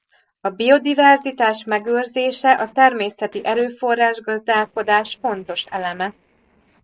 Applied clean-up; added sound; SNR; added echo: neural separator model SepFormer DNS4.